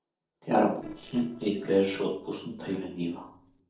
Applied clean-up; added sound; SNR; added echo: neural separator model SepFormer DNS4.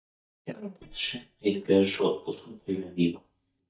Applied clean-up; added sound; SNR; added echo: neural mask model DeepFilterNet 3.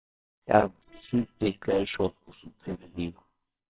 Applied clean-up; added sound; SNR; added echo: neural separator model SepFormer WHAMR!.